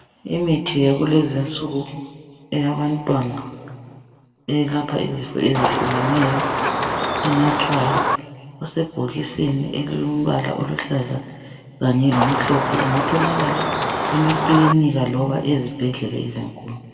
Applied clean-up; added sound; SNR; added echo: none; Chicken, rooster; 0 dB; reverberation time 1.8 s.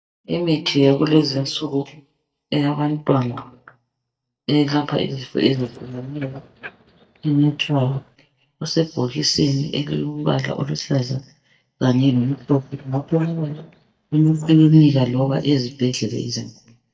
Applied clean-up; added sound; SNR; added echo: neural mask model DeepFilterNet 3.